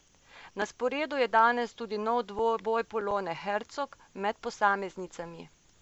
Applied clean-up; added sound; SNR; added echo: none; none; none; none.